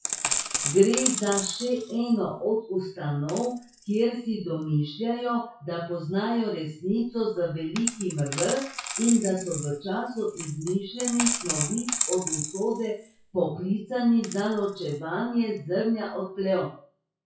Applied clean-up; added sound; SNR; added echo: classical method WPE with log-MMSE.